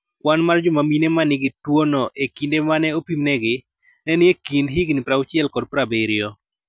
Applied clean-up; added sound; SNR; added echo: none; none; none; none.